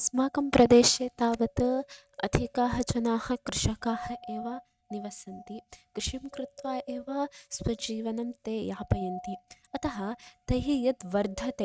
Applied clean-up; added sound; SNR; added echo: neural mask model RNNoise.